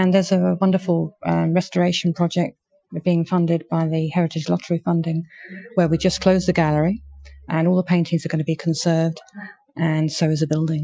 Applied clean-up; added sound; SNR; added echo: classical method Wiener filter.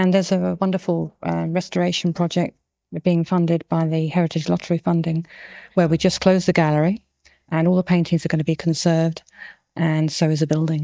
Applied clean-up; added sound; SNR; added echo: neural mask model DeepFilterNet 3.